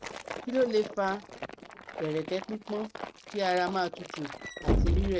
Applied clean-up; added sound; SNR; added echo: neural mask model RNNoise.